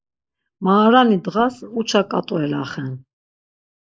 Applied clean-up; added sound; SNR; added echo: neural mask model Resemble Enhance denoiser.